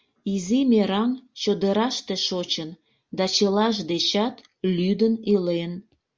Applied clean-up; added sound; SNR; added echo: none; none; none; none.